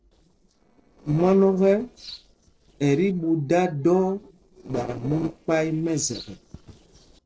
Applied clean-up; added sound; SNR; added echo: neural separator model SepFormer DNS4.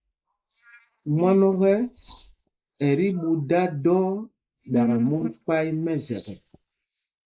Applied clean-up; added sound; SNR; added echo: neural mask model Resemble Enhance denoiser.